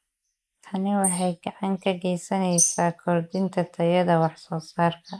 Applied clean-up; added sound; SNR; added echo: neural mask model Resemble Enhance denoiser.